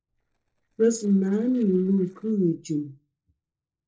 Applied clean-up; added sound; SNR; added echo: neural separator model SepFormer DNS4.